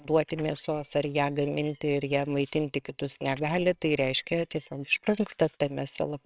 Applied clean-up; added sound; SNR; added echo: neural separator model SepFormer WHAMR!.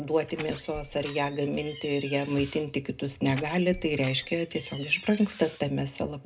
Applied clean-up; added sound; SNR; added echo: none; Door; 17 dB; reverberation time 0.2 s.